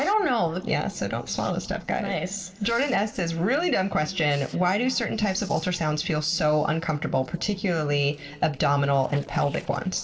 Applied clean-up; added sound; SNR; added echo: neural separator model SepFormer DNS4.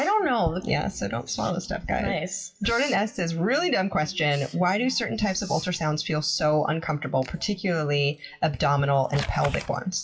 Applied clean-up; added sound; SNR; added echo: classical method WPE with log-MMSE.